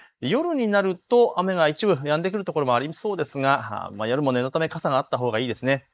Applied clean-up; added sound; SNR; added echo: neural mask model Resemble Enhance denoiser.